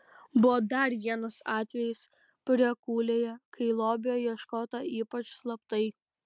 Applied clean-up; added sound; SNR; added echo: none; none; none; none.